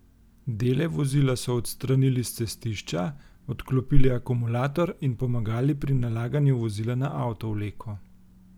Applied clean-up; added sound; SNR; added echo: none; none; none; none.